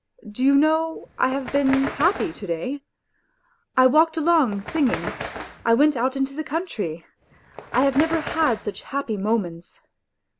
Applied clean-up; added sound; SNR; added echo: none; Bird; 11 dB; none.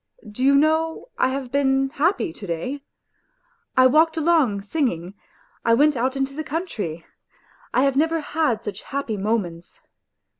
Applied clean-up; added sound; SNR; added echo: none; none; none; none.